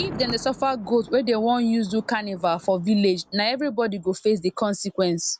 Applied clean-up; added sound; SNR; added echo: none; Thunder; 19 dB; none.